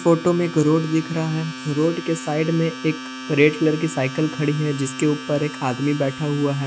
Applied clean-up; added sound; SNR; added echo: none; Domestic sounds, home sounds; 12 dB; none.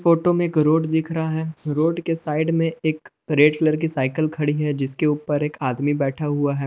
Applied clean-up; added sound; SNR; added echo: none; none; none; none.